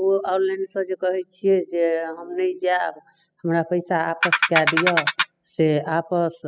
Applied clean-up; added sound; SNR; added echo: classical method spectral subtraction.